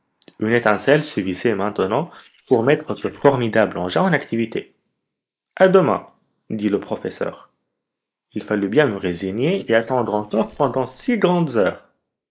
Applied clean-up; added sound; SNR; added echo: neural mask model Resemble Enhance denoiser.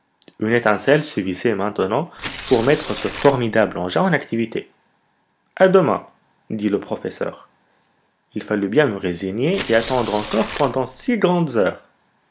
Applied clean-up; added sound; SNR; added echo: none; Tearing; 9 dB; none.